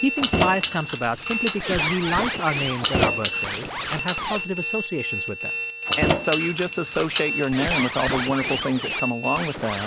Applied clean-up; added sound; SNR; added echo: none; Keys jangling + Squeak; -2 dB; none.